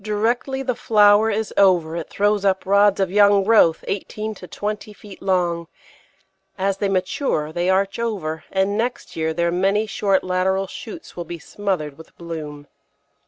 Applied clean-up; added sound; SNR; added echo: none; none; none; none.